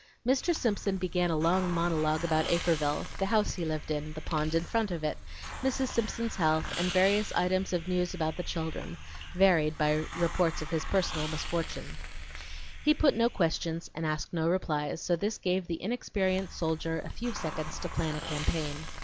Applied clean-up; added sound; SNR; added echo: none; Hiss; 9 dB; none.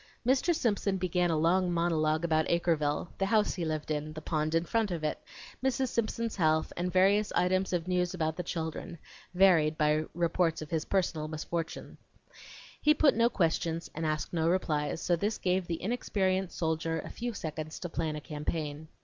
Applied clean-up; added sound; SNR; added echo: none; none; none; none.